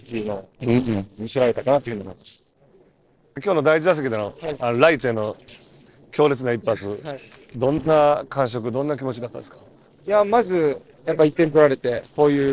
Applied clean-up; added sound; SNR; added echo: neural separator model SepFormer DNS4.